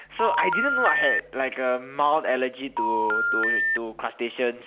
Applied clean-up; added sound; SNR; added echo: none; Telephone; -2 dB; none.